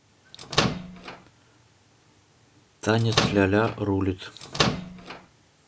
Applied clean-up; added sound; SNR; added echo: none; Microwave oven; 0 dB; none.